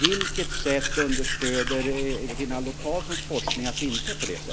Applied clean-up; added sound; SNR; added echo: none; Domestic sounds, home sounds; 1 dB; none.